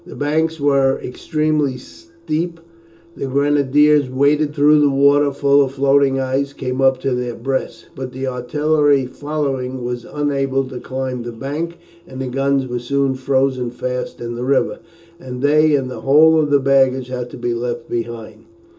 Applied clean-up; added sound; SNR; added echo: none; none; none; reverberation time 0.2 s.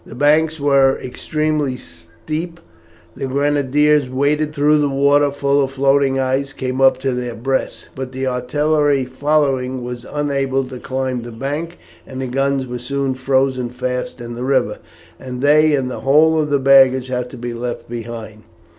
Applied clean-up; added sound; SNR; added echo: none; none; none; none.